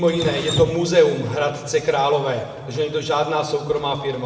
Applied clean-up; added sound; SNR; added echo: none; Drip; 13 dB; reverberation time 1.6 s.